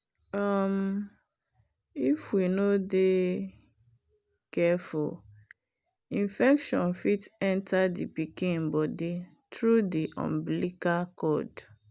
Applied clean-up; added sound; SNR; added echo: none; none; none; none.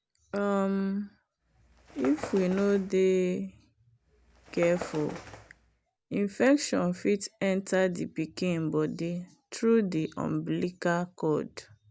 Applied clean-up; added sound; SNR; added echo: none; Bird; 16 dB; none.